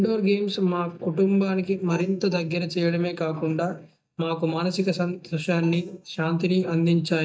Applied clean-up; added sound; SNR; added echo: neural mask model DeepFilterNet 3.